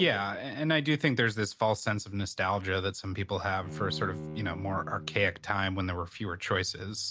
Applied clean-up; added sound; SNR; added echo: none; Bowed string instrument; 13 dB; none.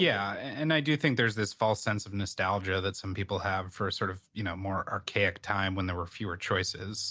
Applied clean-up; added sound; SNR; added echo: none; none; none; none.